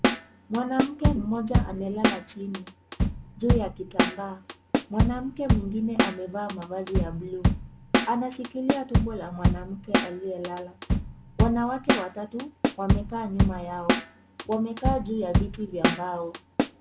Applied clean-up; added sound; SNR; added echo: none; Drum / Drum kit; -4 dB; none.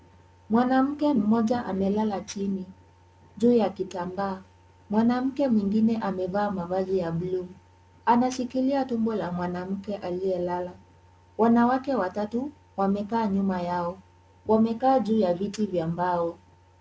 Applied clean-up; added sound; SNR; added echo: none; none; none; none.